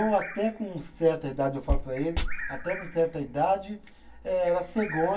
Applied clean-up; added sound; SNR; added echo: none; Bird vocalization, bird call, bird song; 16 dB; reverberation time 0.2 s.